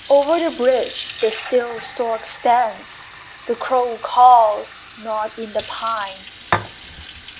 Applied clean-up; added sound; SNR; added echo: none; Fill (with liquid) / Sink (filling or washing); 13 dB; none.